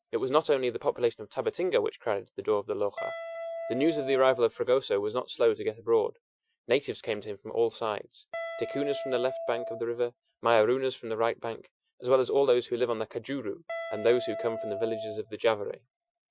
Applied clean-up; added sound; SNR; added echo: classical method Wiener filter.